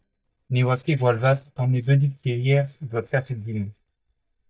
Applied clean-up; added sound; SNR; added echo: neural mask model DeepFilterNet 3.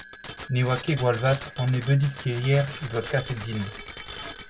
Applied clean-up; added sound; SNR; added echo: none; Bicycle bell; 1 dB; none.